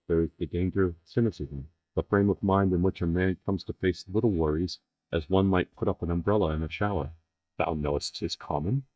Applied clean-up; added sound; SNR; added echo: neural mask model DeepFilterNet 3.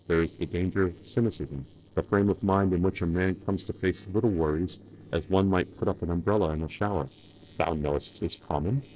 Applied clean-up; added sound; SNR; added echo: neural separator model SepFormer DNS4.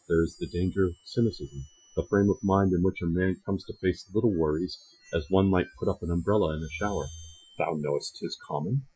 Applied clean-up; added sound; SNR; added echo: classical method Wiener filter.